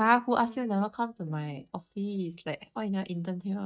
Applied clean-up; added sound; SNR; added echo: neural mask model DeepFilterNet 3.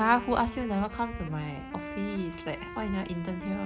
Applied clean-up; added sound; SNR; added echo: none; Wind instrument, woodwind instrument; 11 dB; none.